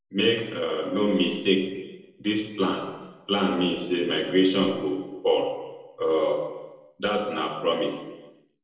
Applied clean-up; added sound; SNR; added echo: none; none; none; reverberation time 1.0 s.